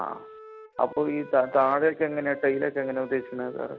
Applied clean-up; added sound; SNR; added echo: none; Brass instrument + Wind instrument, woodwind instrument; 18 dB; none.